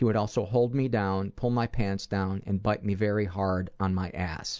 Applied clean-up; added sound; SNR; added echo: none; none; none; none.